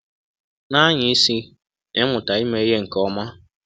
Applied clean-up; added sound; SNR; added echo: none; none; none; none.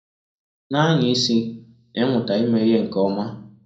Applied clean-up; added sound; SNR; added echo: none; none; none; reverberation time 0.6 s.